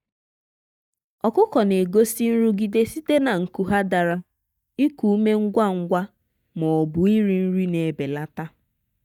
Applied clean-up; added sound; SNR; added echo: neural mask model DeepFilterNet 3.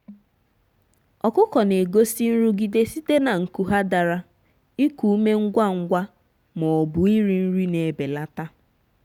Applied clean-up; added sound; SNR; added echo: none; none; none; none.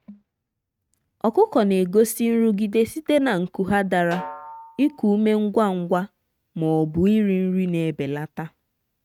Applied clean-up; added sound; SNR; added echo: neural mask model RNNoise.